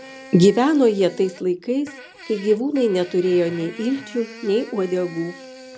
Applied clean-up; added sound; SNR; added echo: none; Fart; 19 dB; none.